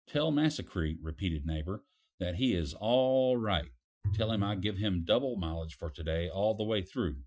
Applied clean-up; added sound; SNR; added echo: classical method Wiener filter.